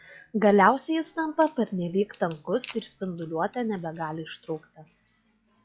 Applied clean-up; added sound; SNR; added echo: classical method log-MMSE.